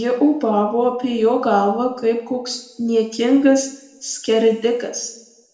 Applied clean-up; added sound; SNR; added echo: none; none; none; reverberation time 0.7 s.